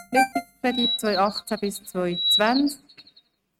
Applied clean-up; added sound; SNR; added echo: neural mask model RNNoise.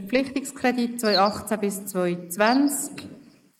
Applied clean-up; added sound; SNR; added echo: neural mask model Resemble Enhance denoiser.